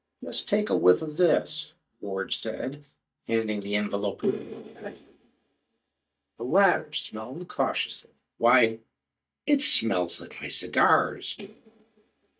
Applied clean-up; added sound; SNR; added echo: neural mask model DeepFilterNet 3.